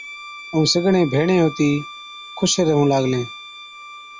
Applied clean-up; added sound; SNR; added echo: none; Bowed string instrument; 16 dB; none.